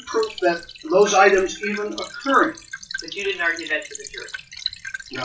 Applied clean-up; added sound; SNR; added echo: classical method WPE with log-MMSE.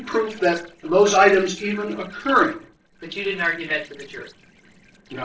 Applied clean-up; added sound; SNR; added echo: neural separator model SepFormer DNS4.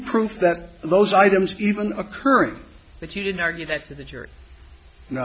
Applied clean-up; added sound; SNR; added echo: none; none; none; none.